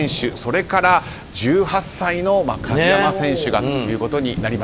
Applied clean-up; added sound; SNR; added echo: none; Thunder; 13 dB; none.